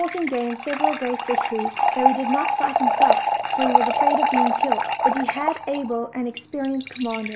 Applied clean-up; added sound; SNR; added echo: none; Fill (with liquid) / Trickle, dribble; -4 dB; none.